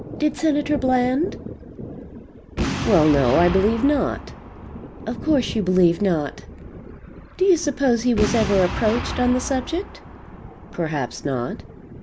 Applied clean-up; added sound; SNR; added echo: none; Boom + Thunder; 9 dB; none.